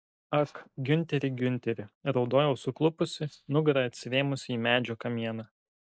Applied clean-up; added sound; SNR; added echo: neural mask model DeepFilterNet 3.